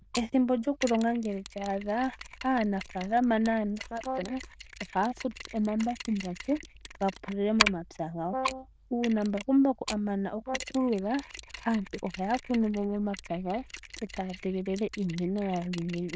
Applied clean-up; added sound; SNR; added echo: neural diffusion model UNIVERSE++.